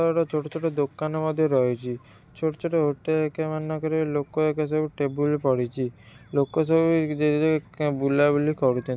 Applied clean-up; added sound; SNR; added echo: none; none; none; none.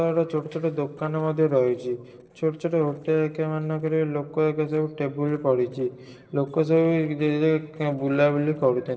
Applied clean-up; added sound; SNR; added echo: neural separator model SepFormer DNS4.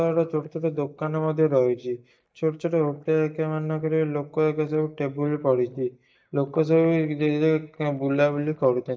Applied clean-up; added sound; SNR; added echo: neural mask model DeepFilterNet 3.